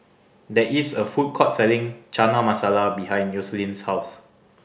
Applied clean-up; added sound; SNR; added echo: none; none; none; none.